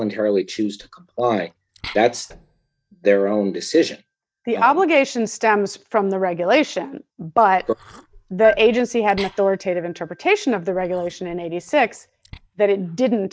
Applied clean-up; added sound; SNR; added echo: neural mask model DeepFilterNet 3.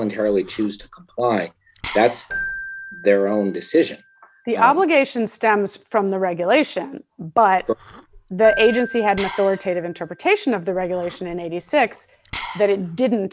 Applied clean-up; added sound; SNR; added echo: none; Keyboard (musical) + Liquid; 16 dB; none.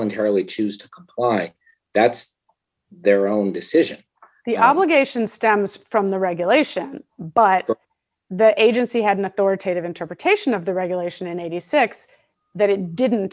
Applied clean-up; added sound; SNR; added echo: none; none; none; none.